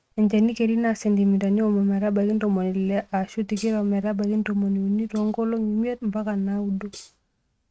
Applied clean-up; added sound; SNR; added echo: neural mask model RNNoise.